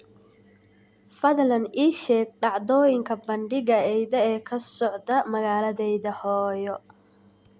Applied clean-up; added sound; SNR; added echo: none; none; none; none.